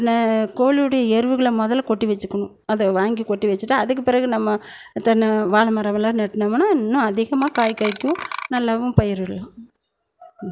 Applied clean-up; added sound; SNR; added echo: none; Clock; 11 dB; none.